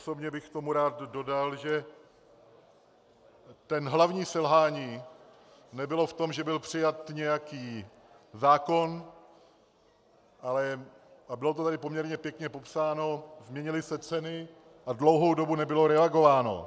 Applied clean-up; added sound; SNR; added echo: none; none; none; none.